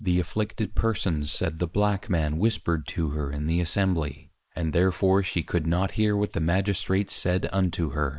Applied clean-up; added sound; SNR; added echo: neural mask model Resemble Enhance denoiser.